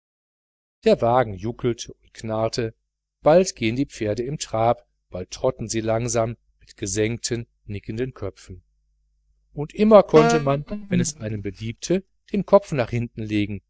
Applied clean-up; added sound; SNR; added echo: neural mask model DeepFilterNet 3.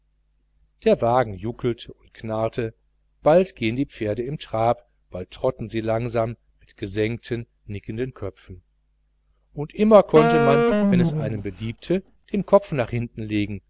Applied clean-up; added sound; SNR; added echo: none; Wind instrument, woodwind instrument; -2 dB; none.